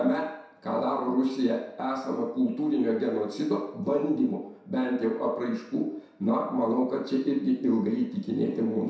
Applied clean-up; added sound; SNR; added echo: none; none; none; reverberation time 0.7 s.